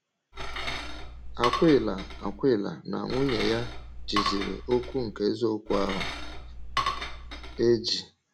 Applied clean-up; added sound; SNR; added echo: none; Cutlery, silverware / Dishes, pots, and pans; 5 dB; none.